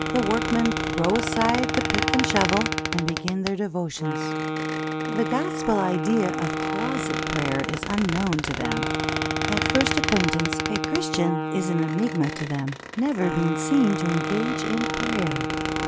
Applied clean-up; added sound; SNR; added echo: none; Wind instrument, woodwind instrument + Squeak; 1 dB; none.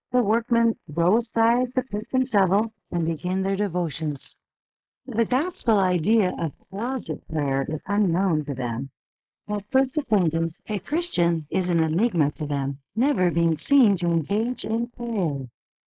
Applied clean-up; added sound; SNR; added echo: neural mask model Resemble Enhance denoiser.